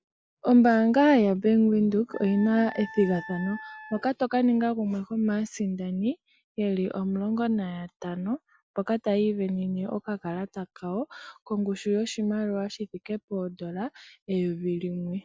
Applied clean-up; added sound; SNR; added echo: none; Wind instrument, woodwind instrument; 16 dB; none.